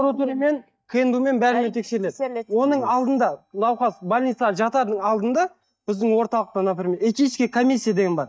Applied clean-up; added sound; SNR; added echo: neural mask model DeepFilterNet 3.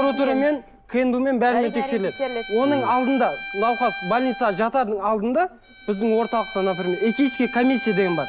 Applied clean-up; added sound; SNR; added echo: none; Bowed string instrument; 13 dB; none.